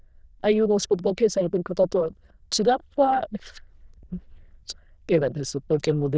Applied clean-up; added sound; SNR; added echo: neural diffusion model UNIVERSE++.